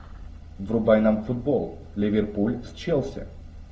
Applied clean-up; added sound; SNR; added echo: none; none; none; reverberation time 0.2 s.